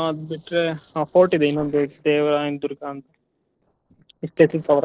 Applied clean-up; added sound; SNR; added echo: neural separator model SepFormer DNS4.